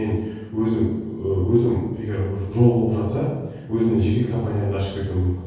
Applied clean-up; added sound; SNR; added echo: none; none; none; reverberation time 1.3 s.